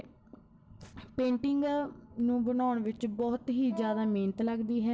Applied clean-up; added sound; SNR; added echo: none; Wind instrument, woodwind instrument; 12 dB; none.